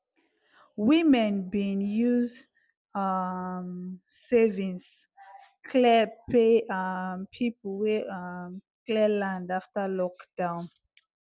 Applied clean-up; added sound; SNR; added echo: none; none; none; none.